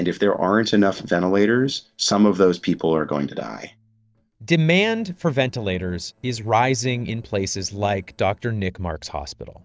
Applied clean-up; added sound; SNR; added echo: neural separator model SepFormer DNS4.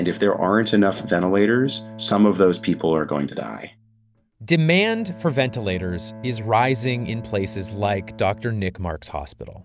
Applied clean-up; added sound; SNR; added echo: none; Bowed string instrument; 17 dB; none.